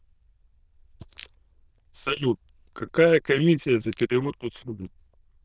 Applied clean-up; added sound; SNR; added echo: neural diffusion model UNIVERSE++.